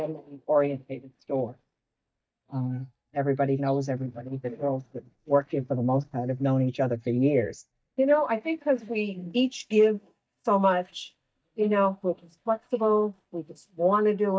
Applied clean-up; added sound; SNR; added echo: neural mask model DeepFilterNet 3.